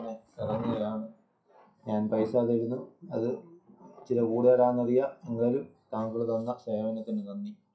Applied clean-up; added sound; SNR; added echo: classical method WPE with log-MMSE.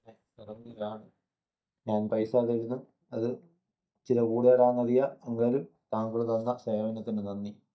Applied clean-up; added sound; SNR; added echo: neural mask model DeepFilterNet 3.